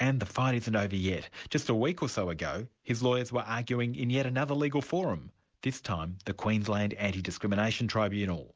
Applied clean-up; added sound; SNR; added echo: none; none; none; none.